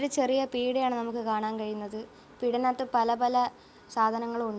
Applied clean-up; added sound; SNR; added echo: none; none; none; none.